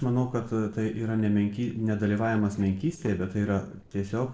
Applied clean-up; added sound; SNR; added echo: neural separator model SepFormer DNS4.